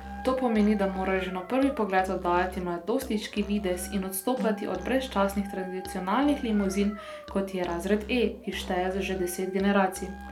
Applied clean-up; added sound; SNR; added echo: none; Musical instrument + Dog; 13 dB; none.